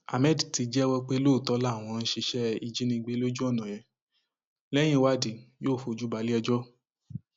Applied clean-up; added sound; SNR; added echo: none; none; none; none.